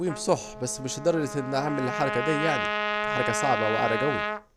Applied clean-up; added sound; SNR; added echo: none; Trumpet; 2 dB; none.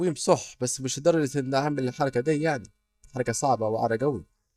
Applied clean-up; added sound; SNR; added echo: neural mask model DeepFilterNet 3.